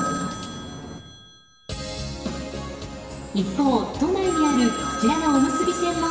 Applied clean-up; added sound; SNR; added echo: none; Telephone; 9 dB; reverberation time 1.2 s.